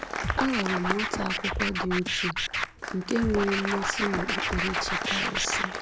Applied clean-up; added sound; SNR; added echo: none; Scratching (performance technique) + Applause; -1 dB; none.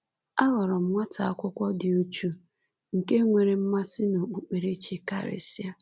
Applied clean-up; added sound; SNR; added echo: none; none; none; none.